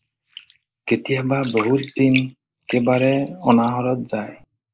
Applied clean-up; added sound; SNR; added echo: neural mask model Resemble Enhance denoiser.